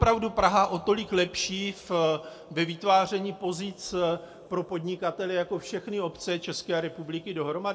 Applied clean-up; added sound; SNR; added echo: none; none; none; reverberation time 1.4 s.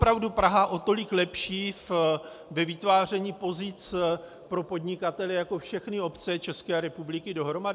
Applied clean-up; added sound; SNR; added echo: none; none; none; none.